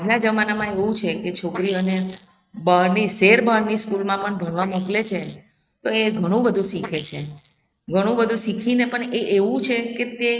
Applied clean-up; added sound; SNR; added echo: neural mask model RNNoise.